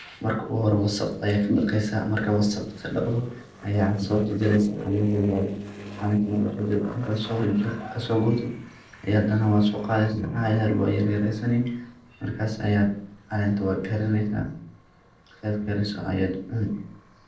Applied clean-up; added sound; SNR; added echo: neural separator model SepFormer DNS4.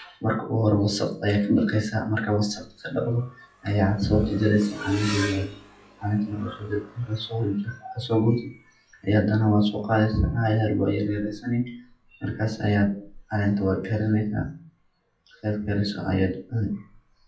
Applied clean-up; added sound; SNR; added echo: classical method WPE with log-MMSE.